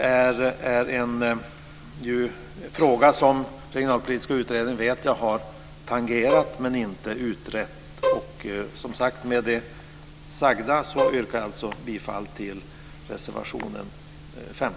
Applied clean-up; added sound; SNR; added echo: none; Bowed string instrument; 3 dB; none.